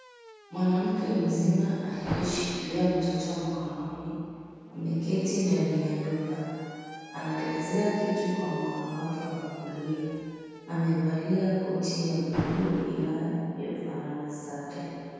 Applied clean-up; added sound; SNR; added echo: none; Alarm; 13 dB; reverberation time 2.2 s.